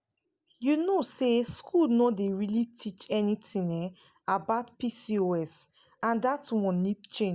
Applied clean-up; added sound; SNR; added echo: none; none; none; none.